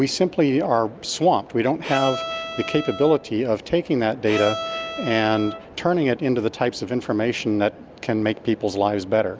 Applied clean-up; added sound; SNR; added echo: none; Bowed string instrument; 9 dB; none.